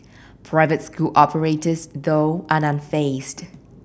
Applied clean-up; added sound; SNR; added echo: none; none; none; none.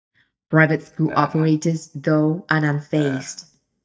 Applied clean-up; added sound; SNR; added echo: neural mask model DeepFilterNet 3.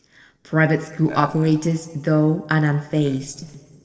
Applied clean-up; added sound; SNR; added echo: neural separator model SepFormer DNS4.